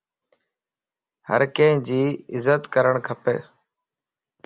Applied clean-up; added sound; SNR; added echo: none; none; none; none.